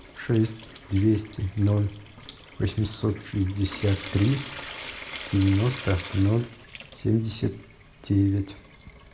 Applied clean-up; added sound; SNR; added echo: none; Trickle, dribble / Sink (filling or washing) / Water tap, faucet; 15 dB; none.